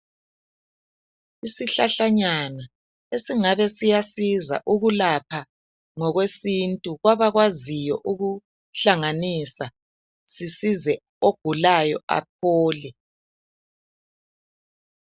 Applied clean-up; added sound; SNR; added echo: none; none; none; none.